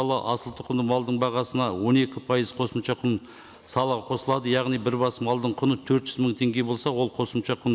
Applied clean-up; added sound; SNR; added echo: none; none; none; none.